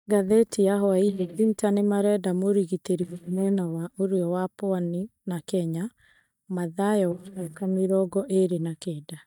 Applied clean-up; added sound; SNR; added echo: neural mask model DeepFilterNet 3.